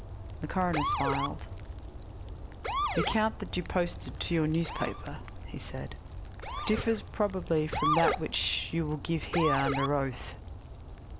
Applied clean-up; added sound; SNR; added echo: none; Motor vehicle (road) / Siren + Rain; 3 dB; none.